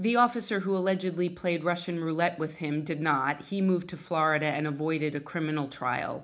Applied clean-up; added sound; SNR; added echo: none; none; none; reverberation time 0.4 s.